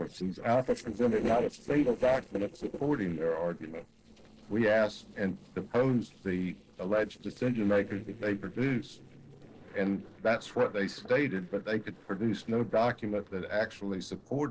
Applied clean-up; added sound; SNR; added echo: neural separator model SepFormer DNS4.